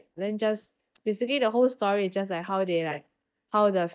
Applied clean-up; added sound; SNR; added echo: neural mask model DeepFilterNet 3.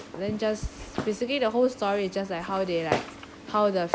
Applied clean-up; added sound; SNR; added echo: none; Walk, footsteps; 8 dB; none.